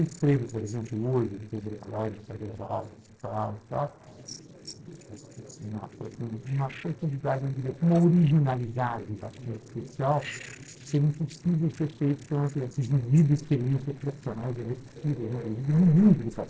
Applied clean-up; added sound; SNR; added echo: neural separator model SepFormer DNS4.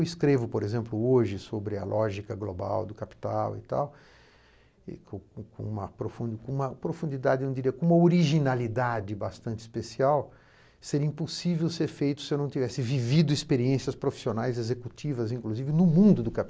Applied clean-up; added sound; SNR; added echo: none; none; none; none.